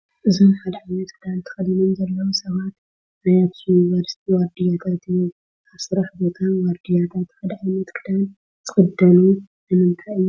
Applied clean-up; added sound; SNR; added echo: none; none; none; none.